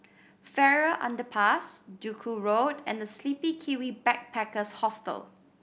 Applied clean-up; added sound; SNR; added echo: none; none; none; none.